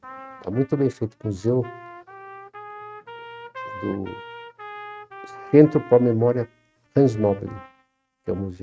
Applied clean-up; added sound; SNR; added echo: neural mask model RNNoise.